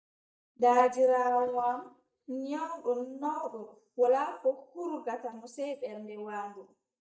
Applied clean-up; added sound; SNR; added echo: neural mask model DeepFilterNet 3.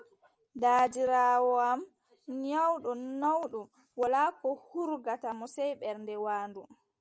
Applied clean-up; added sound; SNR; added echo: none; none; none; none.